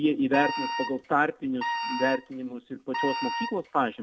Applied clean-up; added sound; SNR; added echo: none; Wind instrument, woodwind instrument; 5 dB; none.